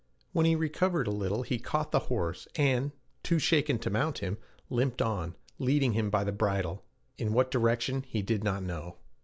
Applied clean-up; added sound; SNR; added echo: none; none; none; none.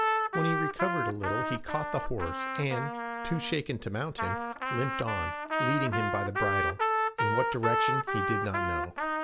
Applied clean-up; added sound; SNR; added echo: none; Trumpet; -2 dB; none.